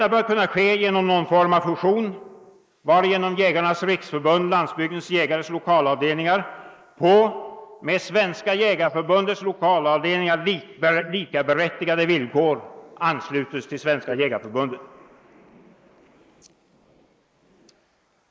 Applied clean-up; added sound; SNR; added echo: neural mask model Resemble Enhance denoiser.